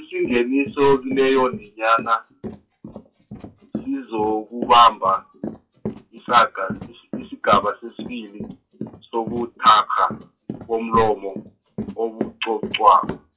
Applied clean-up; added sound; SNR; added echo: classical method WPE with log-MMSE.